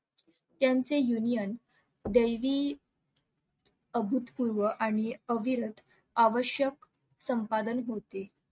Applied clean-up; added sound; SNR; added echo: neural mask model RNNoise.